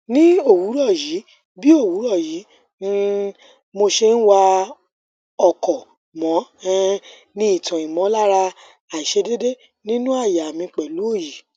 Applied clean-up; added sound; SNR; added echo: none; none; none; none.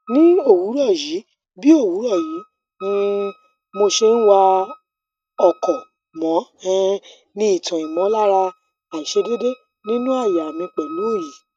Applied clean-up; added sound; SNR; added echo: neural mask model RNNoise.